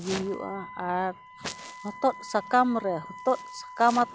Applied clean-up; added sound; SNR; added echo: none; Wind instrument, woodwind instrument; 16 dB; none.